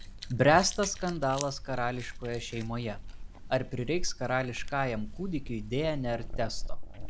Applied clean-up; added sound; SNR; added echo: none; Chewing, mastication; 5 dB; none.